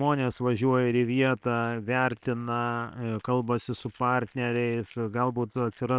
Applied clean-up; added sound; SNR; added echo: neural separator model SepFormer WHAM!.